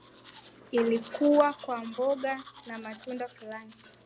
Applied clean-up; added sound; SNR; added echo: none; Domestic sounds, home sounds; 16 dB; none.